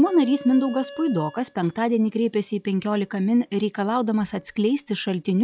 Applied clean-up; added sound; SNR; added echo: classical method log-MMSE.